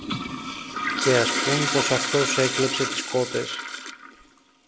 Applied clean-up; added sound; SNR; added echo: none; Toilet flush; 1 dB; none.